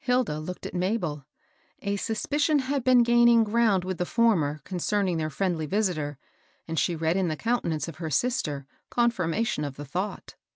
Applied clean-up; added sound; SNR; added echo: none; none; none; none.